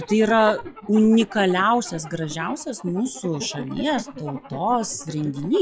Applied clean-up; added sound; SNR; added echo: classical method log-MMSE.